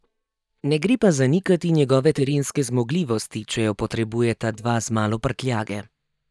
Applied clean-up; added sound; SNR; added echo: neural mask model DeepFilterNet 3.